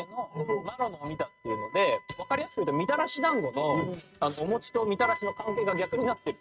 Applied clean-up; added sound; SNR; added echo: neural mask model RNNoise.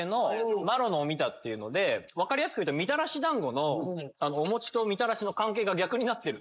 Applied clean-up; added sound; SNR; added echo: neural mask model Resemble Enhance denoiser.